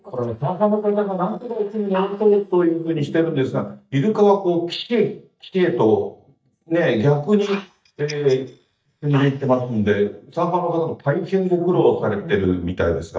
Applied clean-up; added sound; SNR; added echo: neural mask model DeepFilterNet 3.